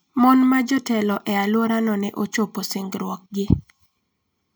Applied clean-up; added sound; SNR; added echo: none; none; none; none.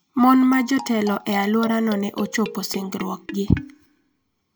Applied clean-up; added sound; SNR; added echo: none; Marimba, xylophone; 16 dB; none.